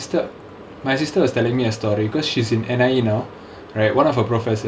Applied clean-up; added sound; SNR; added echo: none; none; none; none.